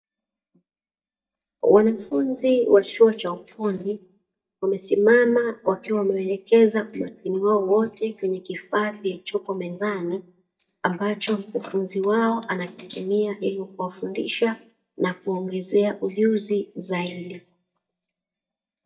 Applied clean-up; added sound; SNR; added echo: neural mask model DeepFilterNet 3.